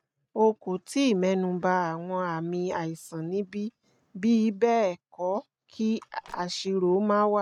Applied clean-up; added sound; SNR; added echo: neural mask model RNNoise.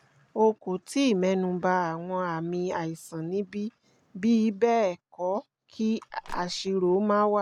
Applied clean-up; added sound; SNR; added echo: none; Crushing; 15 dB; none.